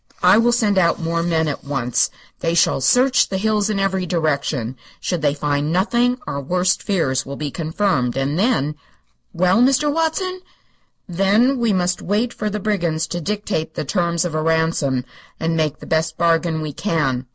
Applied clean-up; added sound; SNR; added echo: none; none; none; none.